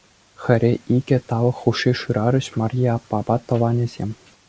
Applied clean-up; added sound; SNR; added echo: none; none; none; none.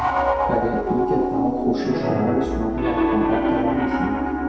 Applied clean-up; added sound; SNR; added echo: none; Piano; -5 dB; reverberation time 0.7 s.